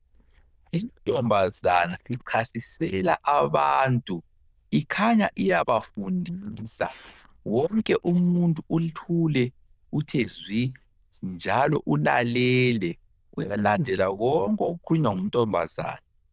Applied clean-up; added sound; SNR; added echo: neural diffusion model UNIVERSE++.